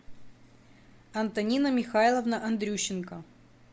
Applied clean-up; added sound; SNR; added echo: none; none; none; none.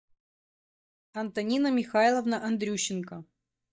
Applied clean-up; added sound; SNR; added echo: neural mask model DeepFilterNet 3.